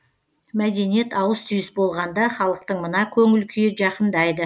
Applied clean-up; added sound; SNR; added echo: none; none; none; none.